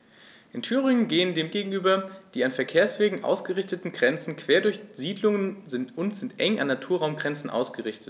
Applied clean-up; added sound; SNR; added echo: none; none; none; none.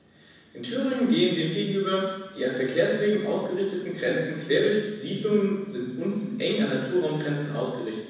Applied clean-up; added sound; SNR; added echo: none; none; none; reverberation time 1.1 s.